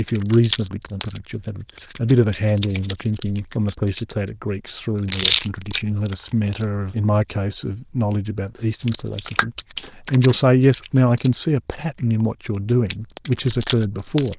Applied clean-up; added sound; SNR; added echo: neural diffusion model UNIVERSE++.